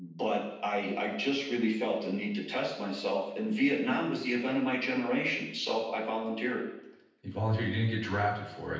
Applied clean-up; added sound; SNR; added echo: none; none; none; reverberation time 0.9 s.